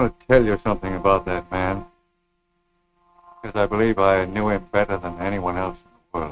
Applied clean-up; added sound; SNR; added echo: neural mask model RNNoise.